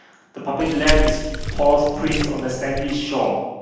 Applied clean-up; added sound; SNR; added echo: none; Water / Splash, splatter; 3 dB; reverberation time 1.3 s.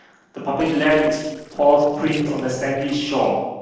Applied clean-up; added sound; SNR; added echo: neural separator model SepFormer DNS4.